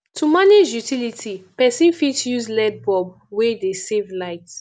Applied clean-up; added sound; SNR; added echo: none; none; none; none.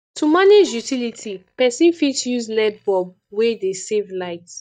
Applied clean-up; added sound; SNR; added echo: neural mask model DeepFilterNet 3.